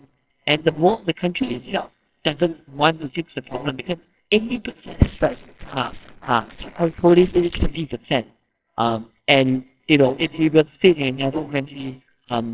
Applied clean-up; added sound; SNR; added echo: neural separator model SepFormer WHAMR!.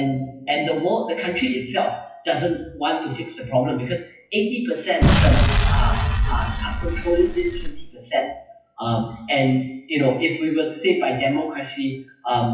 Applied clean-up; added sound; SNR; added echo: classical method WPE with log-MMSE.